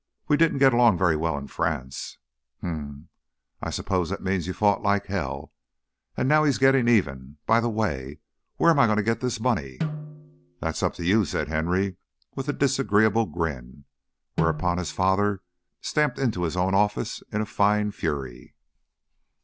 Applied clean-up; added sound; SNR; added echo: none; Snare drum; 11 dB; none.